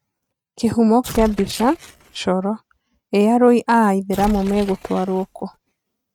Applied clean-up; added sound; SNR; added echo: neural mask model RNNoise.